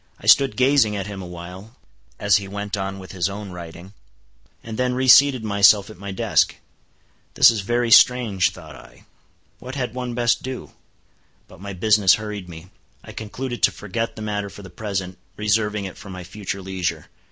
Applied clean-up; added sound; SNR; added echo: none; none; none; none.